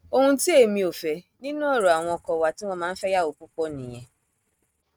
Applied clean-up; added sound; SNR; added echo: neural mask model RNNoise.